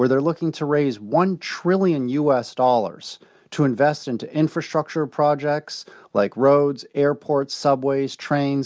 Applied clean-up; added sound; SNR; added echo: none; none; none; none.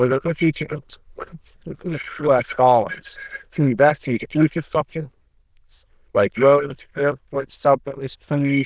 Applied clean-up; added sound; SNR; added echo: neural diffusion model UNIVERSE++.